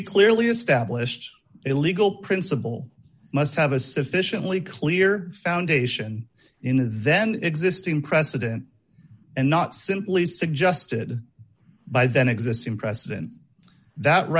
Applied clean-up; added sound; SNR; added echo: none; none; none; none.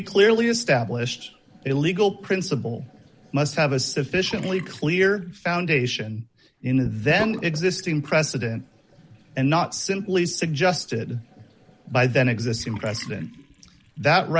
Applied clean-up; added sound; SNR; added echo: none; Bathtub (filling or washing) / Sink (filling or washing); 20 dB; none.